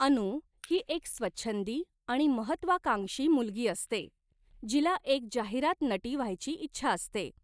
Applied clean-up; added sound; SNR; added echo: neural mask model DeepFilterNet 3.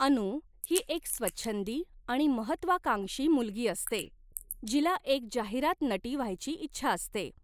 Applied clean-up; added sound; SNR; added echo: neural mask model Resemble Enhance denoiser.